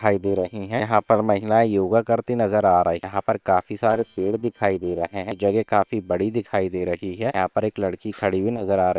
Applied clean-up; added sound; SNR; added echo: neural separator model SepFormer WHAM!.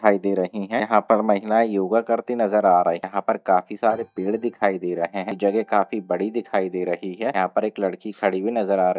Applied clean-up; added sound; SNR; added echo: neural mask model DeepFilterNet 3.